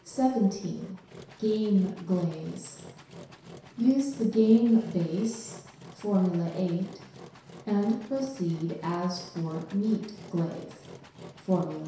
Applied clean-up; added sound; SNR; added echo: none; Engine; 19 dB; reverberation time 0.7 s.